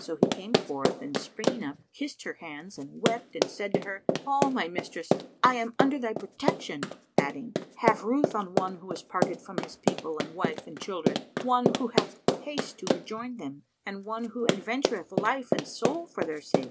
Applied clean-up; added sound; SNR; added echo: none; Run; -2 dB; none.